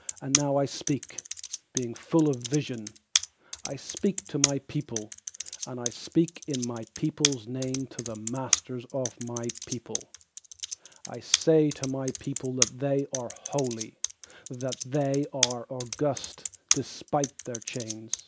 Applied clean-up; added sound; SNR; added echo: none; Computer keyboard; 3 dB; none.